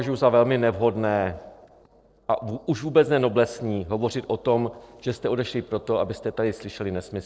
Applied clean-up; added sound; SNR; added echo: neural separator model SepFormer DNS4.